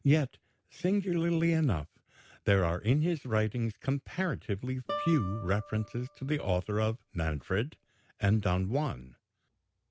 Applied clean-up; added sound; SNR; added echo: none; Guitar; 13 dB; none.